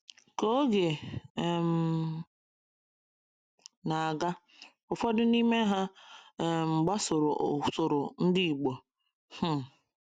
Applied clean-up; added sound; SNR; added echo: none; none; none; none.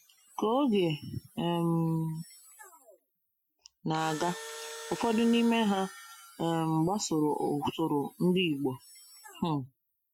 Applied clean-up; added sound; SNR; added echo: classical method Wiener filter.